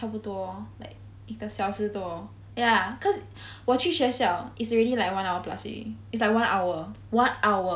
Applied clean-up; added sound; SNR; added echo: none; none; none; none.